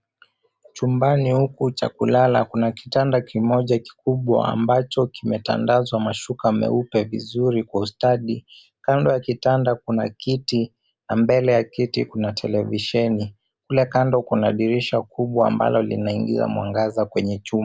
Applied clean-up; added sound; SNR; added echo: none; none; none; none.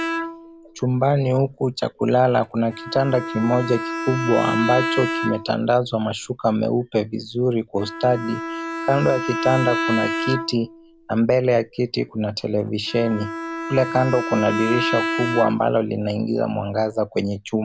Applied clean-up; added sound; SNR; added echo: none; Bowed string instrument; 7 dB; none.